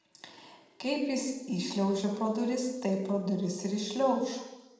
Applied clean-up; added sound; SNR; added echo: none; none; none; reverberation time 0.9 s.